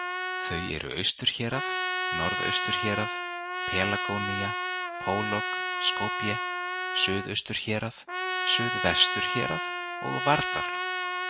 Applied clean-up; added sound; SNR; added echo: none; Trumpet; 1 dB; none.